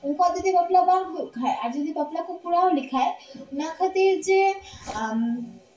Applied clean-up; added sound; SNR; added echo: none; none; none; reverberation time 0.1 s.